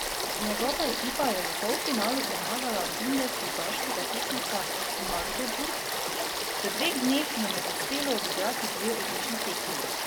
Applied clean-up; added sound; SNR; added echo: none; Stream / Frog; -2 dB; none.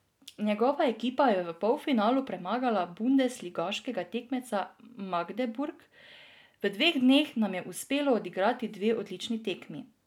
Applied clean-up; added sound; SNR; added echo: none; none; none; none.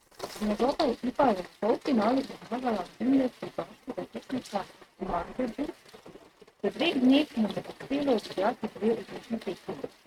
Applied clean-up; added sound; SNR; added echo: neural mask model RNNoise.